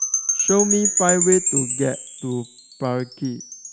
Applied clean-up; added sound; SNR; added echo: none; Wind chime / Percussion; 0 dB; none.